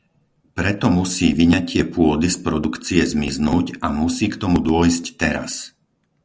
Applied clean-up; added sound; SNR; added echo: none; none; none; none.